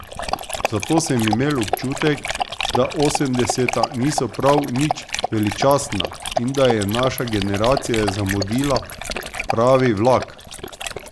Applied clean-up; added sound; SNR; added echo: none; Dog; 6 dB; none.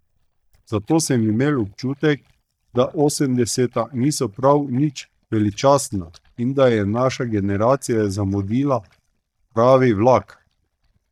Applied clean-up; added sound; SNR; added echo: neural mask model DeepFilterNet 3.